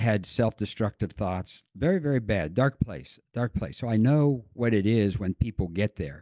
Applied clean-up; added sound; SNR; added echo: none; none; none; none.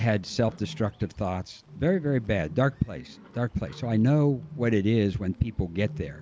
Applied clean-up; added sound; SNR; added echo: none; Bird; 18 dB; none.